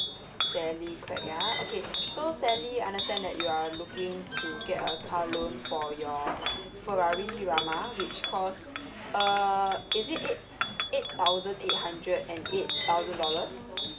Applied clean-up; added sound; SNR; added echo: none; Chink, clink; 3 dB; none.